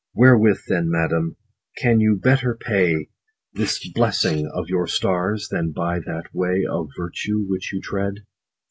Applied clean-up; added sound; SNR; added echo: none; none; none; none.